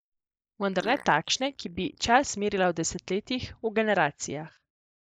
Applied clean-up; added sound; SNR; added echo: neural mask model Resemble Enhance denoiser.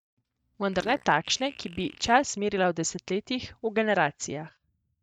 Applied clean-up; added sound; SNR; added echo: neural mask model RNNoise.